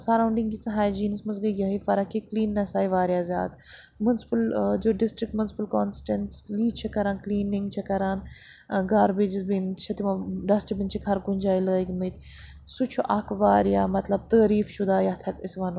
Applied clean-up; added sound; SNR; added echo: none; none; none; none.